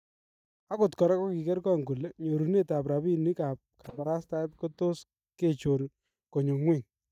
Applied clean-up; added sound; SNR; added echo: neural mask model DeepFilterNet 3.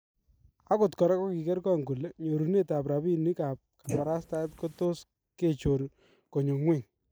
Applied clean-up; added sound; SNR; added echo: neural mask model Resemble Enhance denoiser.